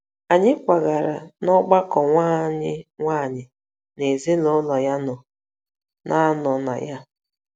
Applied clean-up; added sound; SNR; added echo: none; none; none; none.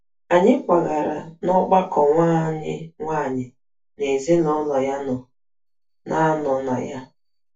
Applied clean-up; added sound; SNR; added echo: none; none; none; reverberation time 0.1 s.